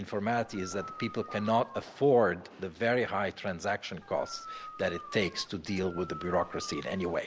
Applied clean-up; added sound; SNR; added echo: none; Dog; 14 dB; none.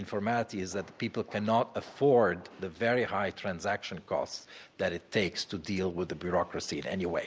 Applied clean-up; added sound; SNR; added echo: none; none; none; none.